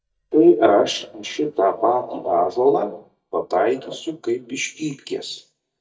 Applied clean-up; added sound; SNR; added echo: neural mask model DeepFilterNet 3.